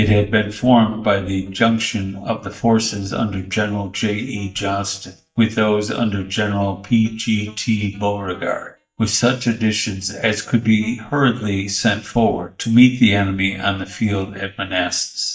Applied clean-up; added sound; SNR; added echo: neural mask model DeepFilterNet 3.